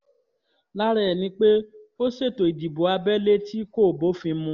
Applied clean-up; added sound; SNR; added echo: none; none; none; none.